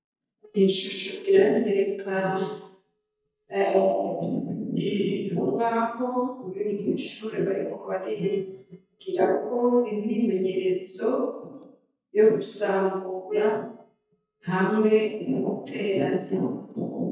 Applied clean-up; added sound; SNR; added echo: neural mask model DeepFilterNet 3.